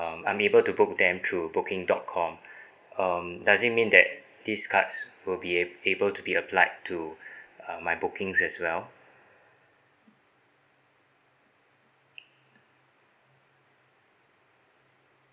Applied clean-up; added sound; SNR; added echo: none; none; none; none.